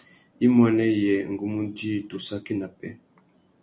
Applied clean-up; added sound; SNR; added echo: none; none; none; none.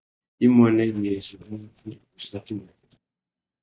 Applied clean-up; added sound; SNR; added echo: neural mask model DeepFilterNet 3.